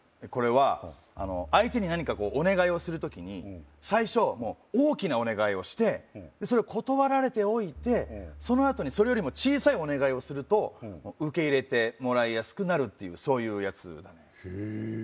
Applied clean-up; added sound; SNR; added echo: none; Bowed string instrument; 20 dB; none.